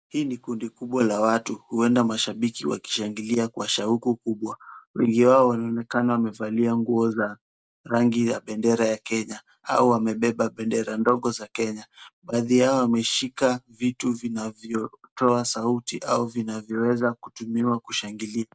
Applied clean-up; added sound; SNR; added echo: none; none; none; none.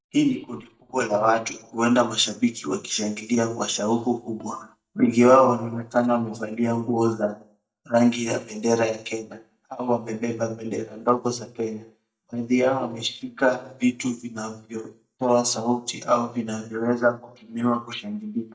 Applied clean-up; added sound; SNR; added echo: neural mask model DeepFilterNet 3.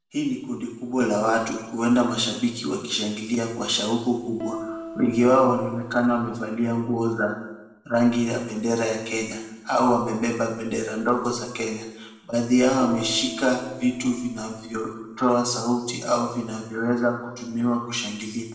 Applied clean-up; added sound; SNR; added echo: none; Piano; 13 dB; reverberation time 0.9 s.